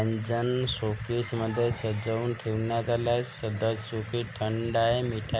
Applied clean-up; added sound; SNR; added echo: none; none; none; none.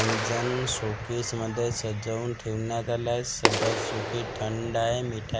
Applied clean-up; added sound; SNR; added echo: none; Clapping; 4 dB; none.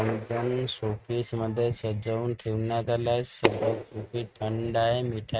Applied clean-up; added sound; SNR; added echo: neural mask model RNNoise.